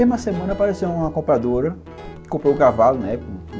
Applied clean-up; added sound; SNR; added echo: none; Guitar; 15 dB; none.